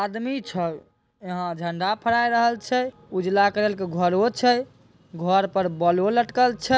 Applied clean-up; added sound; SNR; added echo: none; none; none; none.